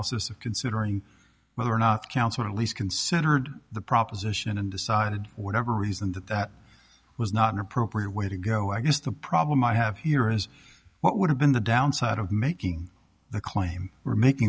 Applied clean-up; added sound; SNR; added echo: none; none; none; none.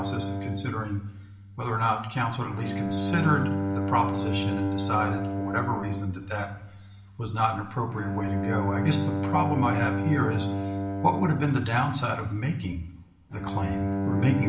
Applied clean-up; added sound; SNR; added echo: none; Bowed string instrument; 2 dB; reverberation time 0.7 s.